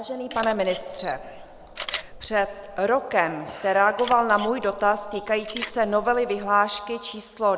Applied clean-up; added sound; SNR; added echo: neural mask model Resemble Enhance denoiser.